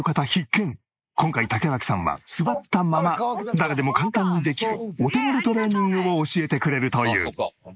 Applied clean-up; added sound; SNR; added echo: neural mask model Resemble Enhance denoiser.